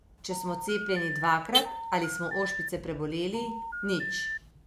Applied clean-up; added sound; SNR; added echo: none; Alarm / Car + Telephone; 3 dB; none.